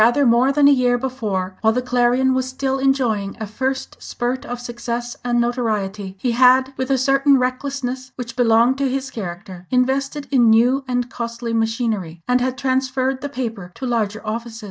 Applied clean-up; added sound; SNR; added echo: neural mask model DeepFilterNet 3.